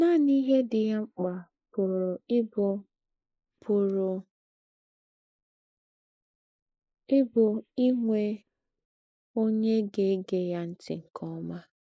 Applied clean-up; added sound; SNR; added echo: neural mask model Resemble Enhance denoiser.